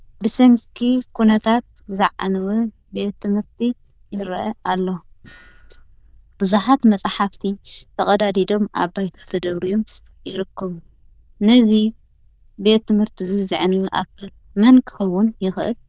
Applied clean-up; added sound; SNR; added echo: neural diffusion model UNIVERSE++.